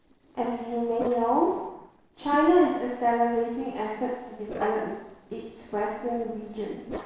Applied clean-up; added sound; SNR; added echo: neural separator model SepFormer DNS4.